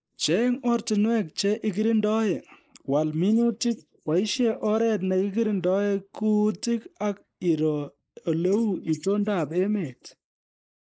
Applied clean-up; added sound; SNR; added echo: neural mask model Resemble Enhance denoiser.